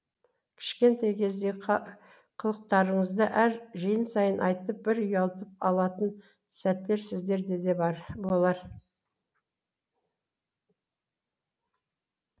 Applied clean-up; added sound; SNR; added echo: none; none; none; none.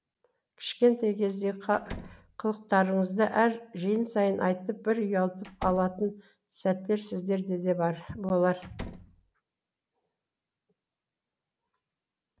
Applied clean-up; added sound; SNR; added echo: none; Slam; 14 dB; none.